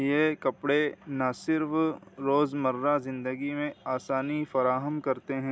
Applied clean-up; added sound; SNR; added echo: none; none; none; none.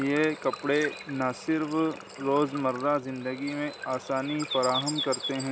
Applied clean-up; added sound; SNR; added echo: none; Water / Bird; 10 dB; none.